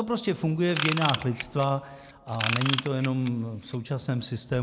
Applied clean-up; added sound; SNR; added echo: none; Ratchet, pawl / Tools; 5 dB; none.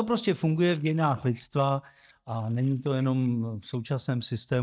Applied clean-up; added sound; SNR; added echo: neural mask model DeepFilterNet 3.